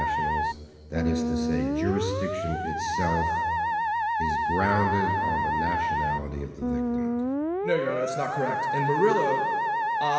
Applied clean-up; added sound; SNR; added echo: none; Musical instrument; -3 dB; reverberation time 2.1 s.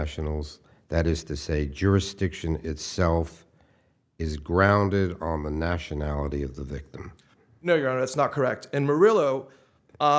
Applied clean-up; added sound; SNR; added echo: none; none; none; none.